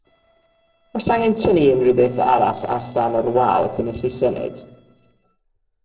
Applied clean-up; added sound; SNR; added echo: neural separator model SepFormer DNS4.